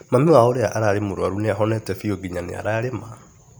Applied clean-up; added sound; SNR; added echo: none; none; none; none.